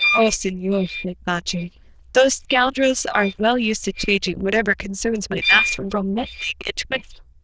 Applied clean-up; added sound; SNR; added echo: neural diffusion model UNIVERSE++.